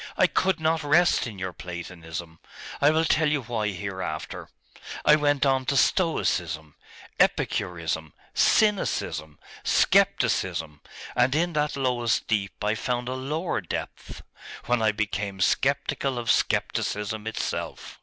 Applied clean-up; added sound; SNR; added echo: none; none; none; none.